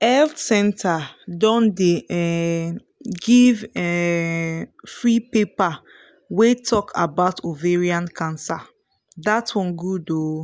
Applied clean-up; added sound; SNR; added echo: none; none; none; none.